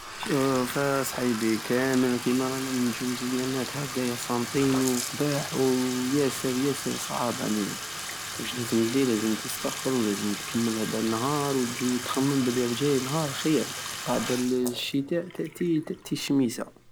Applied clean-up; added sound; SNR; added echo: none; Bathtub (filling or washing); 8 dB; none.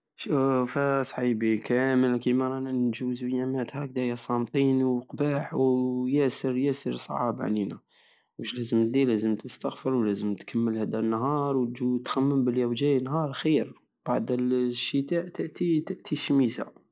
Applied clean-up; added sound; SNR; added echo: none; none; none; none.